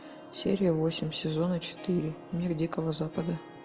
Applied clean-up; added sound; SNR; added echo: none; Harp; 17 dB; none.